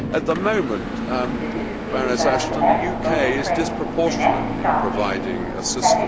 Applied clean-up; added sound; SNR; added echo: none; Subway, metro, underground; -3 dB; none.